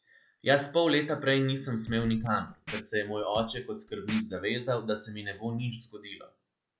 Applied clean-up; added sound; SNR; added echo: none; Scratching (performance technique); 14 dB; none.